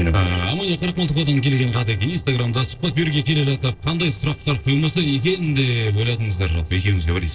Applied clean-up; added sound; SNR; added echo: neural separator model SepFormer DNS4.